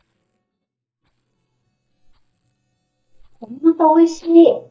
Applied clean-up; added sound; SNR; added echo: neural mask model DeepFilterNet 3.